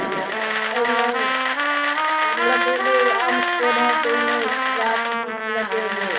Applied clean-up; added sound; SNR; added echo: none; Trumpet + Camera; -5 dB; none.